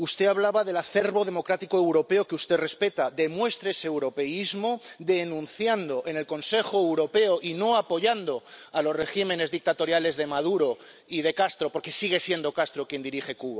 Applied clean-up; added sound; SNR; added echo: none; none; none; none.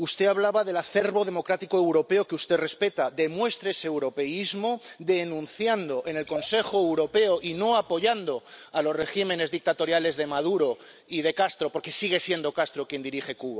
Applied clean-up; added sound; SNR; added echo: none; Liquid; 17 dB; none.